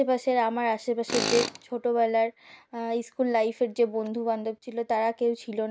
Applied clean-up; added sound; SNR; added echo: none; Tools; 9 dB; none.